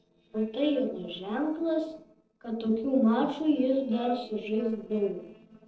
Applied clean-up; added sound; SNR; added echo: neural separator model SepFormer DNS4.